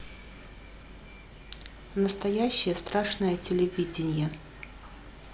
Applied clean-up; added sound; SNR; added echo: none; none; none; none.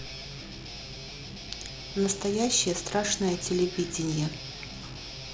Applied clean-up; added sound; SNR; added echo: none; Guitar; 11 dB; none.